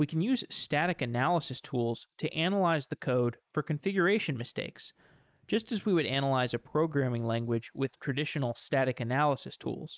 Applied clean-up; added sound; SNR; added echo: neural mask model Resemble Enhance denoiser.